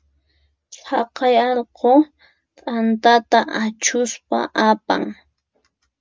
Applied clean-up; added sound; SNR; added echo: none; none; none; none.